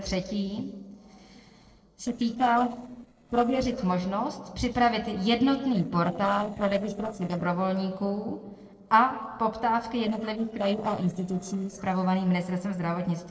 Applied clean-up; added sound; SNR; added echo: neural separator model SepFormer DNS4.